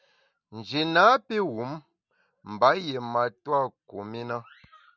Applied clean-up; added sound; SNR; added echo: none; none; none; none.